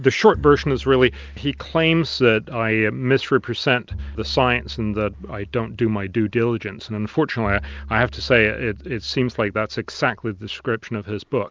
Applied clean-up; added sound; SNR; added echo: none; Bowed string instrument; 17 dB; none.